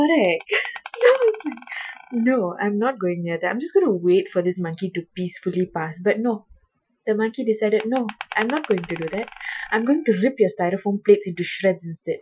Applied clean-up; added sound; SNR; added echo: classical method Wiener filter.